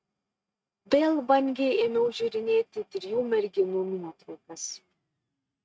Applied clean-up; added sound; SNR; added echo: neural mask model RNNoise.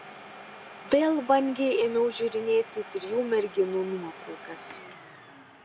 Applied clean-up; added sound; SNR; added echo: none; Domestic sounds, home sounds; 17 dB; none.